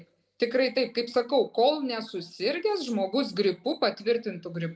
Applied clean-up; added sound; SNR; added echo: none; none; none; none.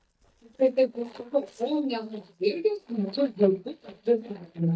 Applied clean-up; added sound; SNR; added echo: neural mask model DeepFilterNet 3.